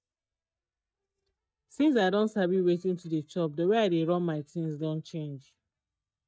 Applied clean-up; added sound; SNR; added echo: neural mask model DeepFilterNet 3.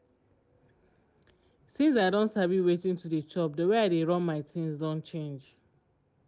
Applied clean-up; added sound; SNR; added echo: none; none; none; none.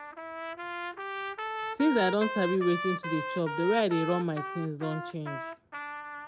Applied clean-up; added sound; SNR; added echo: none; Trumpet; 6 dB; none.